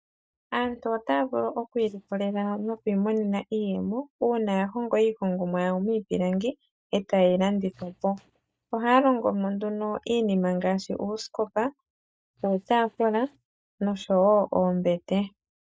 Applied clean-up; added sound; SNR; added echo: neural mask model DeepFilterNet 3.